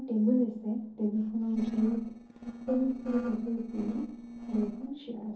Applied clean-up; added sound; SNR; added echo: neural separator model SepFormer DNS4.